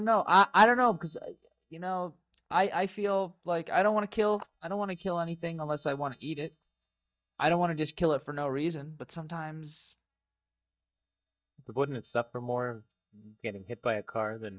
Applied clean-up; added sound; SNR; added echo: neural mask model DeepFilterNet 3.